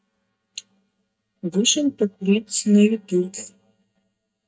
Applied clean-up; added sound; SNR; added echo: neural mask model DeepFilterNet 3.